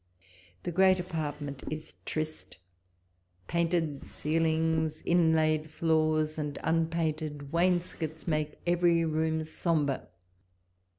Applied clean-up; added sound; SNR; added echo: none; Drawer open or close; 14 dB; none.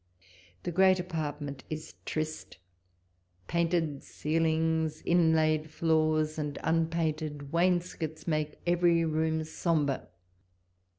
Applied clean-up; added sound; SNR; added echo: none; none; none; none.